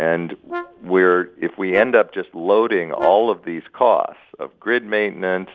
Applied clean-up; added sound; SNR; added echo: neural separator model SepFormer DNS4.